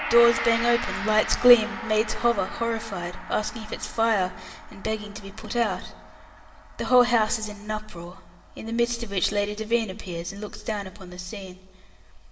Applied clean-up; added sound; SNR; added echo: none; Gong; 12 dB; reverberation time 1.0 s.